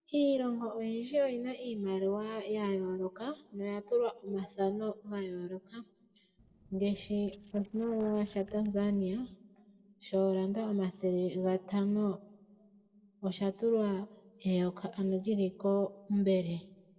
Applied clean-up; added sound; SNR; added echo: neural separator model SepFormer DNS4.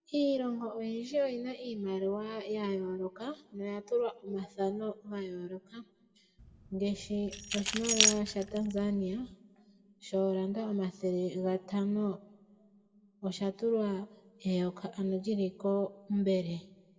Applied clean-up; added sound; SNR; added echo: none; Keys jangling; 0 dB; reverberation time 0.8 s.